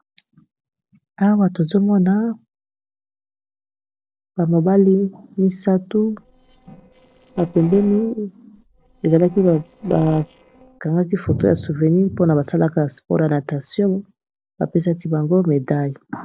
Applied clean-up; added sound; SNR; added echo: neural separator model SepFormer DNS4.